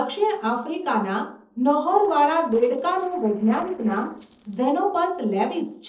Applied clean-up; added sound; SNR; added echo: neural separator model SepFormer DNS4.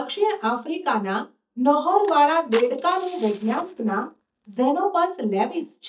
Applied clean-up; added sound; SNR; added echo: neural mask model DeepFilterNet 3.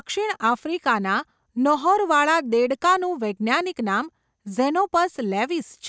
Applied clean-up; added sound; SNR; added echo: none; none; none; none.